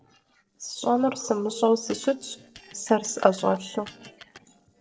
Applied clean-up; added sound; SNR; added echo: neural separator model SepFormer DNS4.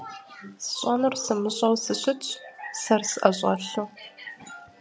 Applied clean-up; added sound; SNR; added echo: none; none; none; none.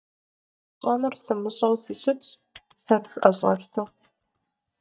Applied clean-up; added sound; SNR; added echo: neural mask model DeepFilterNet 3.